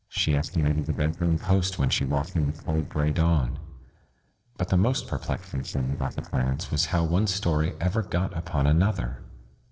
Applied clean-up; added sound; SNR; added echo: neural separator model SepFormer DNS4.